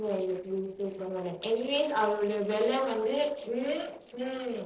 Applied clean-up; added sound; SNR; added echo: neural separator model SepFormer DNS4.